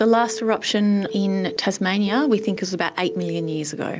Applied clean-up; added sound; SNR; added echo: none; Telephone; 12 dB; none.